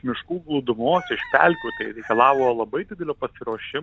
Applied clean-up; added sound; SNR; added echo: none; Chicken, rooster; 16 dB; none.